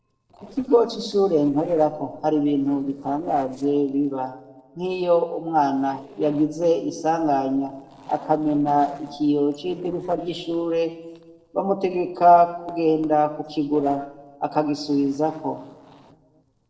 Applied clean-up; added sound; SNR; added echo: neural separator model SepFormer DNS4.